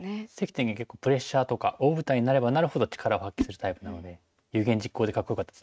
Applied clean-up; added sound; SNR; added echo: neural mask model RNNoise.